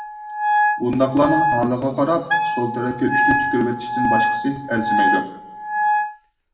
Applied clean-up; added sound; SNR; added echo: none; Wind instrument, woodwind instrument; -1 dB; reverberation time 0.8 s.